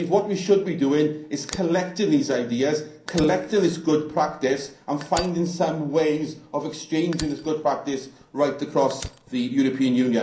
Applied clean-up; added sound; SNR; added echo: none; Fire; 19 dB; reverberation time 0.6 s.